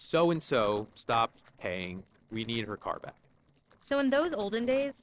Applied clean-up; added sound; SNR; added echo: neural separator model SepFormer DNS4.